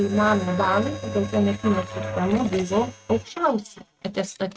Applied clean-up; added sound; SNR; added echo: neural mask model RNNoise.